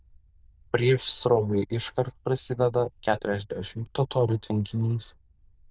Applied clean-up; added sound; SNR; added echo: neural diffusion model UNIVERSE++.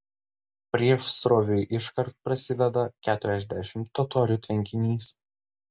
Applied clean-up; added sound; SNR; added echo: none; none; none; none.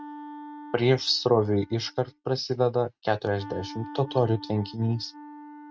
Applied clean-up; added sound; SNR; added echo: neural mask model RNNoise.